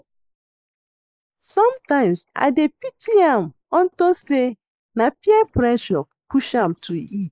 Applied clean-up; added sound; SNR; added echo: neural mask model Resemble Enhance denoiser.